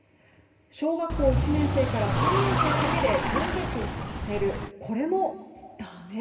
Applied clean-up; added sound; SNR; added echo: none; Car; -3 dB; reverberation time 1.8 s.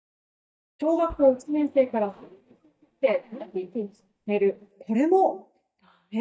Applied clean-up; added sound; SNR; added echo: neural mask model DeepFilterNet 3.